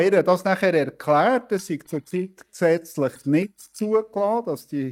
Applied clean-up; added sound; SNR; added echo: neural mask model DeepFilterNet 3.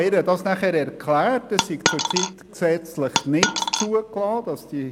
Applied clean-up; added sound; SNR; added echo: none; Coin (dropping); 0 dB; none.